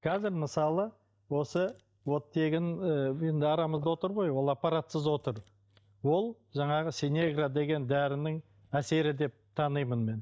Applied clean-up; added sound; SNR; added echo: neural mask model DeepFilterNet 3.